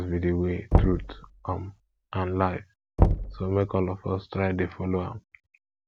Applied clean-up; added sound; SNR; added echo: none; Knock; 0 dB; none.